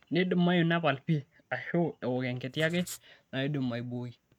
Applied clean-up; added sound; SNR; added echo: neural mask model RNNoise.